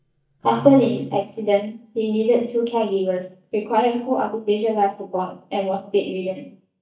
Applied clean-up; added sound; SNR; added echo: neural mask model DeepFilterNet 3.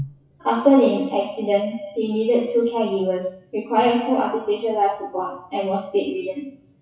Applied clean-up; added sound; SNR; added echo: classical method WPE with log-MMSE.